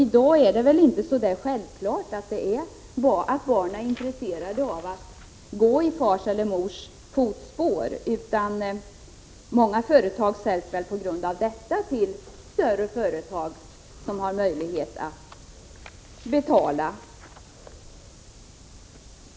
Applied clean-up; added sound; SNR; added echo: none; none; none; none.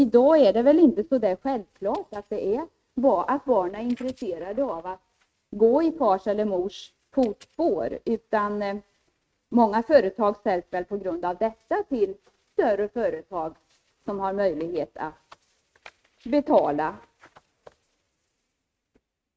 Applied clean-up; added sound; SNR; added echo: neural mask model RNNoise.